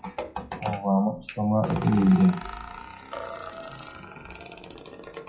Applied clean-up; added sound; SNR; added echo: classical method WPE with log-MMSE.